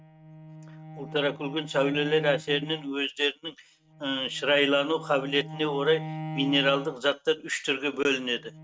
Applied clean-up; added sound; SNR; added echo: neural mask model RNNoise.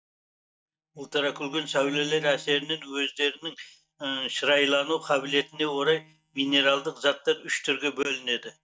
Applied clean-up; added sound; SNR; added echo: neural mask model DeepFilterNet 3.